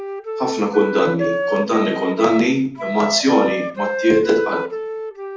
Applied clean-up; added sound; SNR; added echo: none; Wind instrument, woodwind instrument; 6 dB; reverberation time 0.4 s.